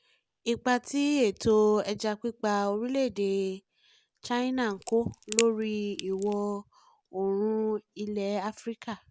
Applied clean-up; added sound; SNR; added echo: none; Crack; 9 dB; none.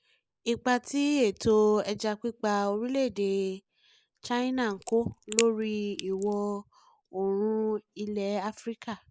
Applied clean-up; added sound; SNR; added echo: neural mask model Resemble Enhance denoiser.